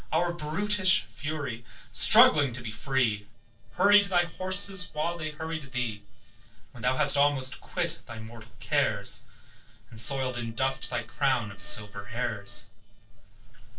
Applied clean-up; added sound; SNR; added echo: neural separator model SepFormer DNS4.